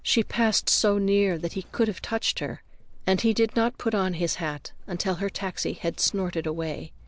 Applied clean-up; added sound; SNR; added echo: none; Livestock, farm animals, working animals; 16 dB; none.